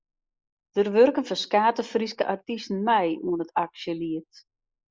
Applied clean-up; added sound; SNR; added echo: neural mask model Resemble Enhance denoiser.